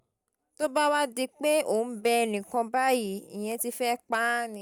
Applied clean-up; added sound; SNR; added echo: none; none; none; none.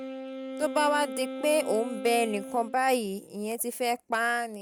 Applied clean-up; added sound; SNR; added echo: none; Wind instrument, woodwind instrument; 11 dB; none.